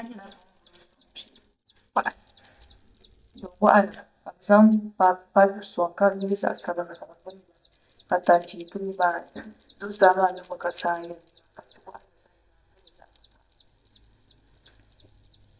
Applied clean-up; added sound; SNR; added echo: neural mask model DeepFilterNet 3.